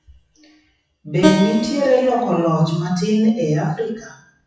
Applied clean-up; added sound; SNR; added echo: classical method WPE with log-MMSE.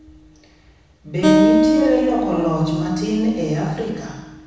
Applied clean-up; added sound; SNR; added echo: none; Acoustic guitar; -2 dB; reverberation time 1.1 s.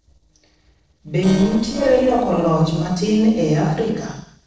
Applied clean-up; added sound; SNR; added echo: neural separator model SepFormer DNS4.